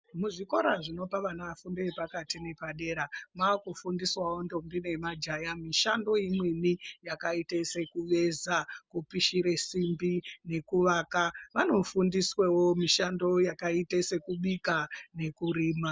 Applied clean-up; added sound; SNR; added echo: none; none; none; none.